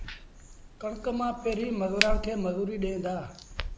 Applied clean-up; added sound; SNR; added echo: none; Crack; 3 dB; none.